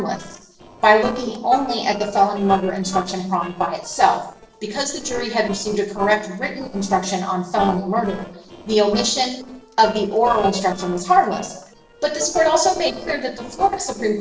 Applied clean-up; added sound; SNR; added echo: neural separator model SepFormer DNS4.